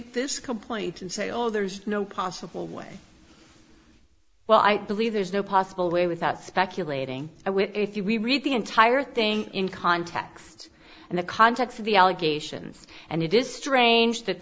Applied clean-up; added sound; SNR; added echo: none; none; none; none.